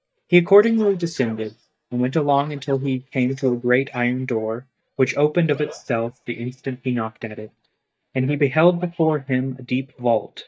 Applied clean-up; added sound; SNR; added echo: neural mask model DeepFilterNet 3.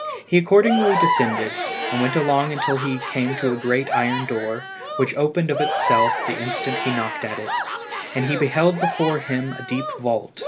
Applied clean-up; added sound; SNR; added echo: none; Crowd / Cheering; 4 dB; none.